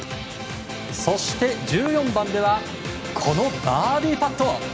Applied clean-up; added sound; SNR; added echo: none; none; none; none.